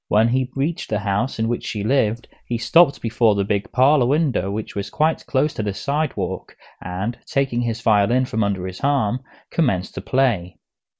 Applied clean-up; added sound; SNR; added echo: neural mask model Resemble Enhance denoiser.